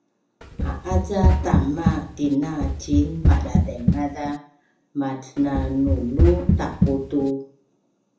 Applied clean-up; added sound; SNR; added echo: none; Run; -4 dB; reverberation time 0.6 s.